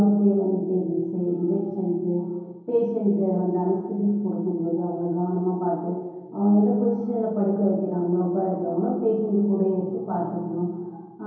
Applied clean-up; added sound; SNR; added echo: none; none; none; reverberation time 2.2 s.